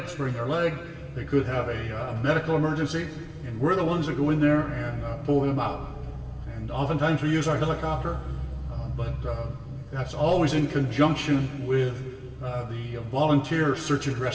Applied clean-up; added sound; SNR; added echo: none; none; none; reverberation time 2.8 s.